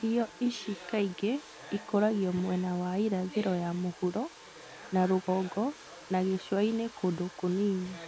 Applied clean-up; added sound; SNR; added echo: none; Domestic sounds, home sounds; 17 dB; none.